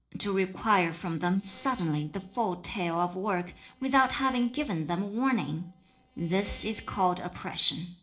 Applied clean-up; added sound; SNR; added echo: neural separator model SepFormer DNS4.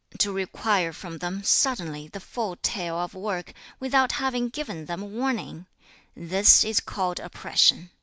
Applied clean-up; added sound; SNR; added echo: none; none; none; none.